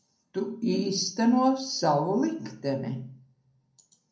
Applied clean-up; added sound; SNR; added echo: none; none; none; reverberation time 0.6 s.